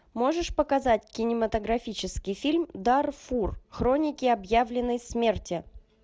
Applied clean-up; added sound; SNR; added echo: none; none; none; none.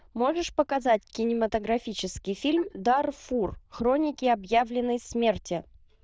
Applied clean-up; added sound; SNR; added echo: neural diffusion model UNIVERSE++.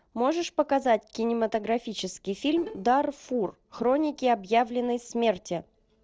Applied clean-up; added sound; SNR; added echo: neural separator model SepFormer DNS4.